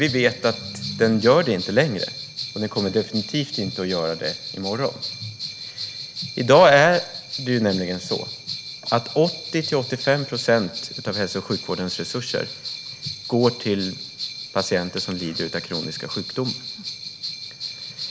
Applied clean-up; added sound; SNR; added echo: none; Bell; 10 dB; none.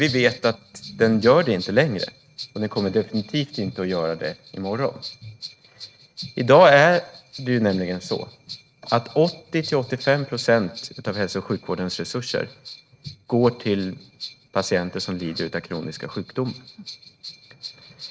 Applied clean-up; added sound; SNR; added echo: neural mask model RNNoise.